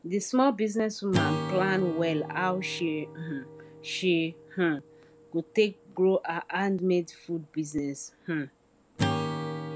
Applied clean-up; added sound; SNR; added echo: none; Acoustic guitar / Strum; 8 dB; none.